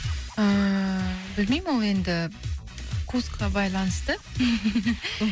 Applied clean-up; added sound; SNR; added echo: none; none; none; none.